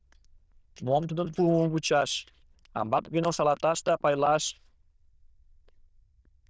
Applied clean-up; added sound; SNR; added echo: neural diffusion model UNIVERSE++.